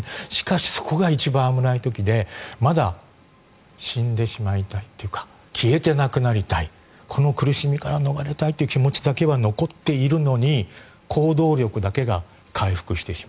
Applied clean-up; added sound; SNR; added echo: none; none; none; none.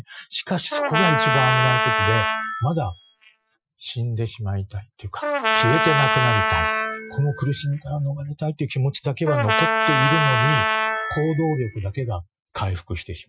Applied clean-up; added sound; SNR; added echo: classical method Wiener filter.